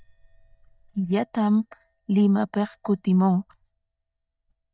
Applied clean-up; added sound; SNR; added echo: neural mask model DeepFilterNet 3.